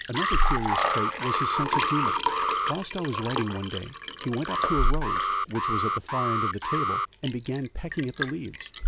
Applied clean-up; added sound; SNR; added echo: none; Liquid + Alarm; -5 dB; none.